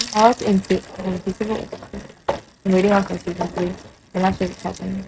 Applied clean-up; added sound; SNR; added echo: neural mask model RNNoise.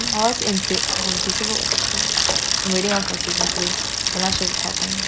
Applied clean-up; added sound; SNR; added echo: none; Bicycle; -5 dB; none.